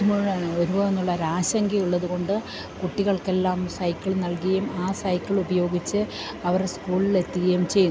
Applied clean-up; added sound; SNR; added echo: none; none; none; none.